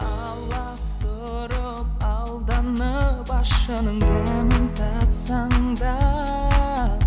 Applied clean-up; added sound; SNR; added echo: none; none; none; none.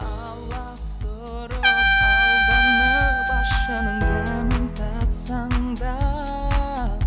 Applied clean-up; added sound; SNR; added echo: none; Trumpet; 0 dB; none.